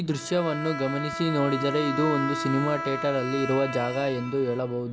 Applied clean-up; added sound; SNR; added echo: none; Bowed string instrument; 7 dB; none.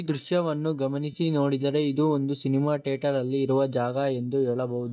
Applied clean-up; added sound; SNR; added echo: neural mask model DeepFilterNet 3.